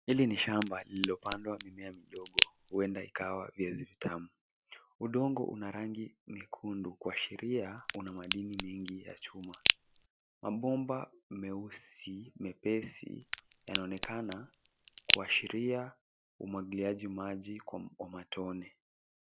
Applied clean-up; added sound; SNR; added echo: none; Crack; -1 dB; none.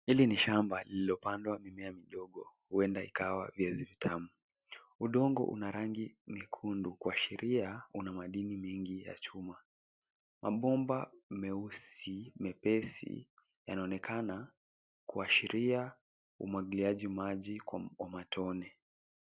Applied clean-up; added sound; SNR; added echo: none; none; none; none.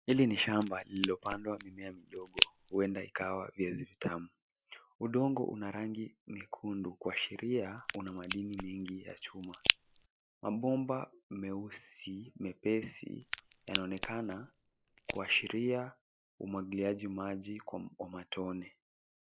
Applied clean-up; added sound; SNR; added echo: neural mask model Resemble Enhance denoiser.